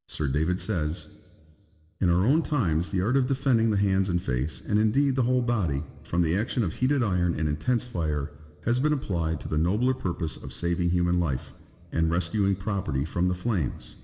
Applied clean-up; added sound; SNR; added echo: none; none; none; reverberation time 1.6 s.